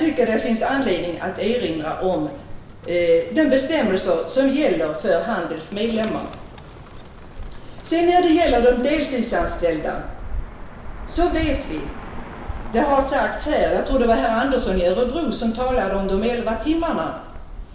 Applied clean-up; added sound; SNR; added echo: none; Bird; 11 dB; reverberation time 0.8 s.